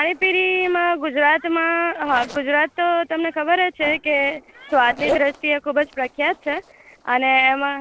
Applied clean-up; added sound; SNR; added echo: neural separator model SepFormer DNS4.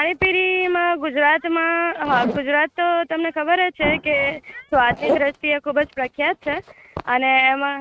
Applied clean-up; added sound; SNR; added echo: neural mask model RNNoise.